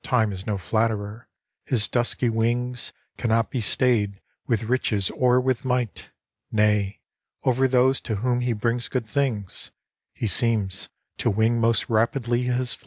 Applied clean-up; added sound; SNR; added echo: none; none; none; none.